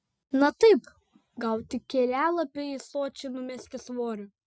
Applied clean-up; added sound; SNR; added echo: none; none; none; none.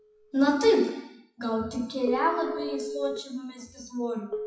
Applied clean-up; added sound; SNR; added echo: classical method WPE with log-MMSE.